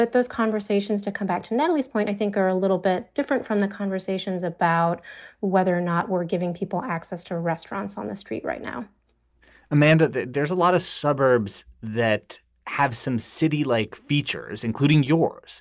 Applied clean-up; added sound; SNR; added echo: none; none; none; none.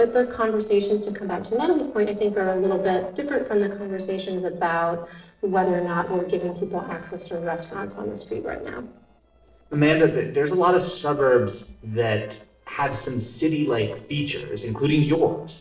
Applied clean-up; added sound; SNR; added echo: neural separator model SepFormer DNS4.